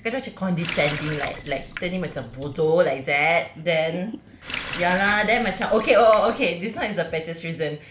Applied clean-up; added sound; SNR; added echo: none; Water tap, faucet; 12 dB; none.